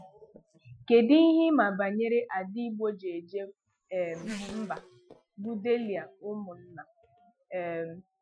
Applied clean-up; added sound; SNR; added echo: classical method Wiener filter.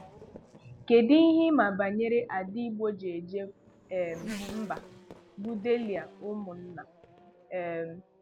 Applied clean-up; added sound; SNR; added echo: none; Race car, auto racing / Accelerating, revving, vroom; 19 dB; none.